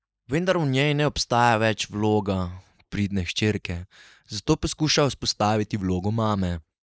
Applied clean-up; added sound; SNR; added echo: neural mask model Resemble Enhance denoiser.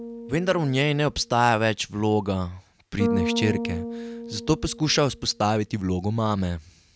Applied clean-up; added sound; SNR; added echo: none; Bass guitar; 9 dB; none.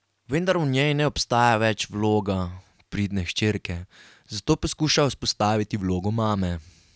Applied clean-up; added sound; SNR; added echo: none; none; none; none.